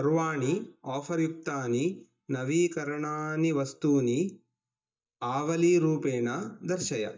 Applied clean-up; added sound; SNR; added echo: neural mask model DeepFilterNet 3.